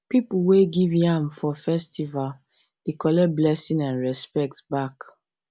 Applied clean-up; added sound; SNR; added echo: none; none; none; none.